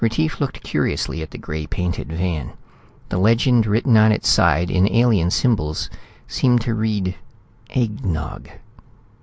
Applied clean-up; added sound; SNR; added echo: none; none; none; none.